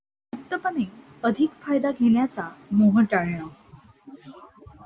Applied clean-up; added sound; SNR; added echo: none; none; none; none.